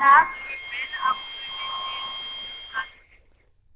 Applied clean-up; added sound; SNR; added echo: neural diffusion model UNIVERSE++.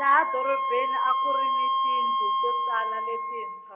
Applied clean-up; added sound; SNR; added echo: none; Wind instrument, woodwind instrument; -3 dB; none.